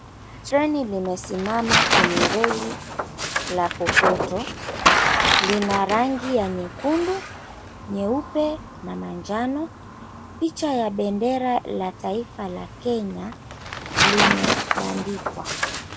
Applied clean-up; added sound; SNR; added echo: none; Tearing; -1 dB; none.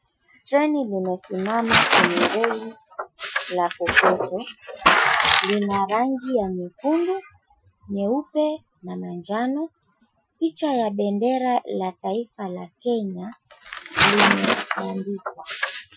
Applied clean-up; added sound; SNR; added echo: classical method Wiener filter.